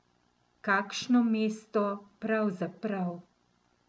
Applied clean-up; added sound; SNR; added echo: none; none; none; none.